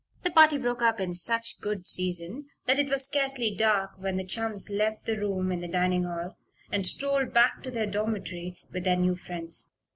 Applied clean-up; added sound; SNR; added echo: none; none; none; none.